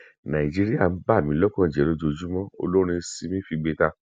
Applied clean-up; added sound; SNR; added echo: none; none; none; none.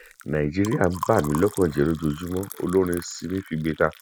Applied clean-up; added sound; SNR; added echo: none; Liquid; 16 dB; none.